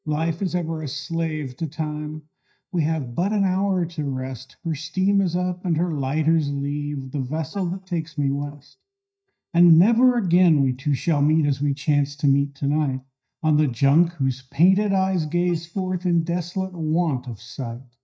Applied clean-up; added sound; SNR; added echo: neural mask model DeepFilterNet 3.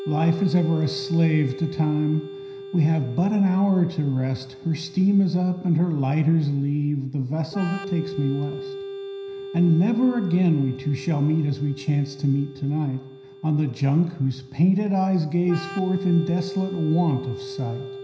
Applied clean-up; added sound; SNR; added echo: none; Organ; 14 dB; reverberation time 0.9 s.